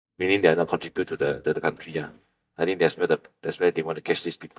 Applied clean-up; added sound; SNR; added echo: neural mask model DeepFilterNet 3.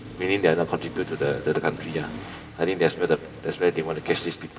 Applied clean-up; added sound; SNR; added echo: none; Accelerating, revving, vroom; 14 dB; reverberation time 1.7 s.